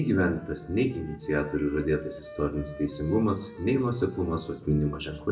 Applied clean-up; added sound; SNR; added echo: none; Wind instrument, woodwind instrument; 18 dB; reverberation time 0.6 s.